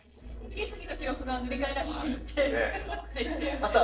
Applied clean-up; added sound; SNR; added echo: neural separator model SepFormer DNS4.